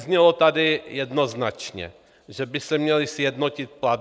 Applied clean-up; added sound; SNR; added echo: none; none; none; none.